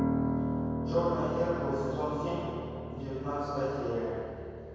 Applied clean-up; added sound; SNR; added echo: none; Piano; 1 dB; reverberation time 2.2 s.